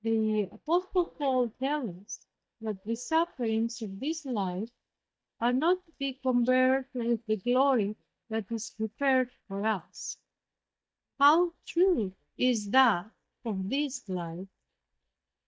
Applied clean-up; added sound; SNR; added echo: neural mask model DeepFilterNet 3.